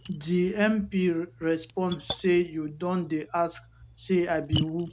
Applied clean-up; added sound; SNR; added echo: none; Splash, splatter; 11 dB; none.